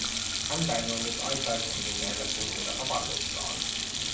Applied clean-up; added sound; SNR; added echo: none; Sink (filling or washing); -5 dB; reverberation time 0.6 s.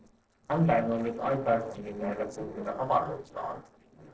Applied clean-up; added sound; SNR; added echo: neural separator model SepFormer DNS4.